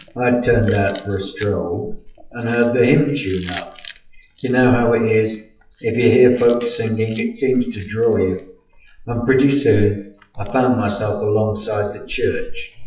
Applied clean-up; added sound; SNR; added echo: classical method WPE with log-MMSE.